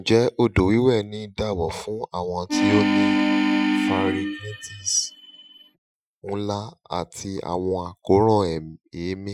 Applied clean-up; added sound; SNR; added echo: classical method Wiener filter.